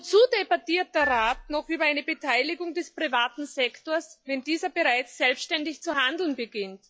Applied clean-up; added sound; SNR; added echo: classical method log-MMSE.